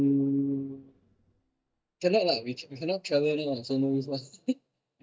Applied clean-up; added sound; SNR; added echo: neural mask model DeepFilterNet 3.